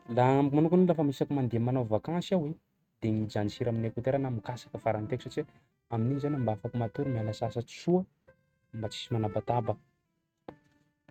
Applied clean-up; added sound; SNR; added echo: neural mask model RNNoise.